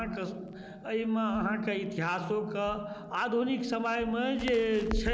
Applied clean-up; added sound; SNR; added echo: none; Crackle; 12 dB; none.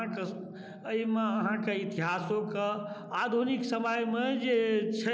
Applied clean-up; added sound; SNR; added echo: none; none; none; none.